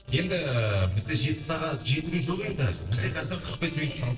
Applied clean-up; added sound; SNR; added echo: neural separator model SepFormer DNS4.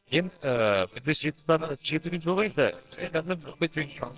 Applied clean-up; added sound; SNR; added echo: neural separator model SepFormer WHAMR!.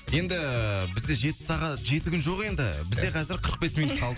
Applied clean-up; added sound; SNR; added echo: none; none; none; none.